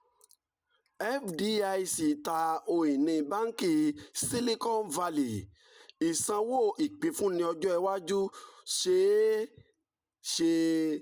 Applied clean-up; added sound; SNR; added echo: none; none; none; none.